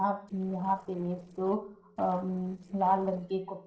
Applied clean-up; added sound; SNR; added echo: neural separator model SepFormer DNS4.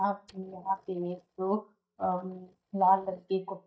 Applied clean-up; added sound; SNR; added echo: neural mask model DeepFilterNet 3.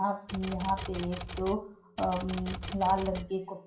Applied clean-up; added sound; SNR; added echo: none; Typewriter; 7 dB; reverberation time 0.5 s.